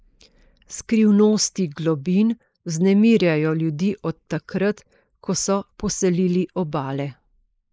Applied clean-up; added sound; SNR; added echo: neural mask model Resemble Enhance denoiser.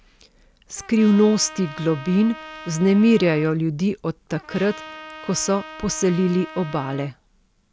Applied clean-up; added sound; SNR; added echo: none; Trumpet; 17 dB; none.